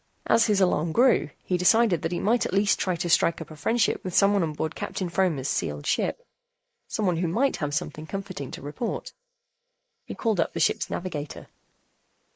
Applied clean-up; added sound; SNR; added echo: neural mask model Resemble Enhance denoiser.